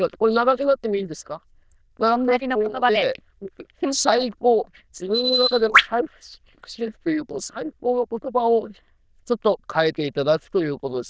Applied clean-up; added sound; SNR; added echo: neural diffusion model UNIVERSE++.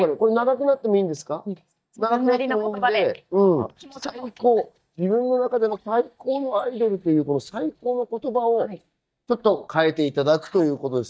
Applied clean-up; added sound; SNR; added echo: neural mask model DeepFilterNet 3.